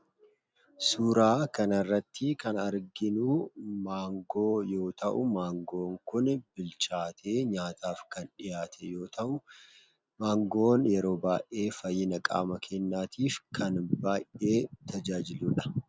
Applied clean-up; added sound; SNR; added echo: none; none; none; none.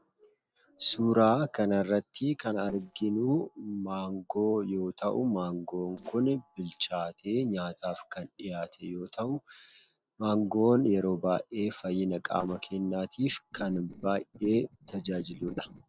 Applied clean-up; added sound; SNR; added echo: neural separator model SepFormer DNS4.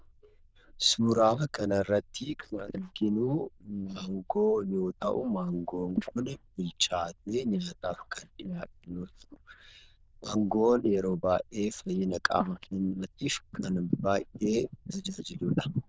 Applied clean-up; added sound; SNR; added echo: neural diffusion model UNIVERSE++.